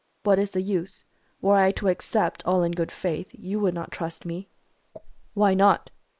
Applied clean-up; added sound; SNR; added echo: neural mask model Resemble Enhance denoiser.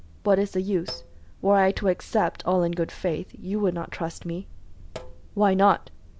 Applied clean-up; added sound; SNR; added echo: none; Sink (filling or washing); 18 dB; none.